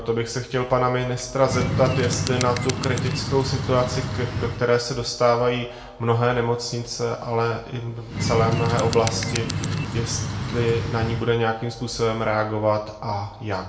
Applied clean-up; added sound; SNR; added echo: none; Bird; 2 dB; reverberation time 0.4 s.